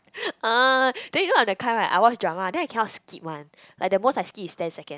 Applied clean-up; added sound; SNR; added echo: none; none; none; none.